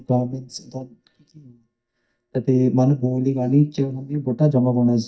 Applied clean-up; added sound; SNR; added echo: neural mask model DeepFilterNet 3.